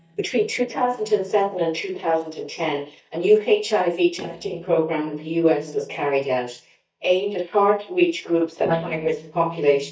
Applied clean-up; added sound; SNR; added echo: neural mask model DeepFilterNet 3.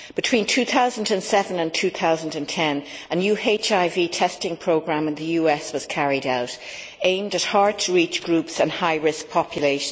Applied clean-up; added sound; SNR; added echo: none; none; none; none.